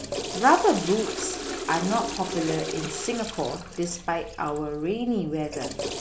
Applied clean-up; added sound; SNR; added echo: none; Toilet flush / Water; 7 dB; none.